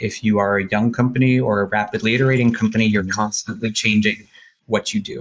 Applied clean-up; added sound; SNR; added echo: neural mask model Resemble Enhance denoiser.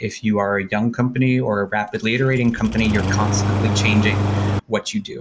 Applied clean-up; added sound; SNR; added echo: none; Engine starting; 1 dB; none.